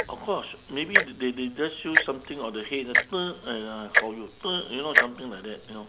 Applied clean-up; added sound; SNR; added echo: none; Tick-tock; -3 dB; none.